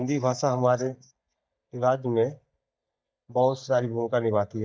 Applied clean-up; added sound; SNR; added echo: neural mask model DeepFilterNet 3.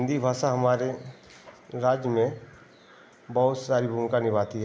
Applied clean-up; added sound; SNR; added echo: none; none; none; none.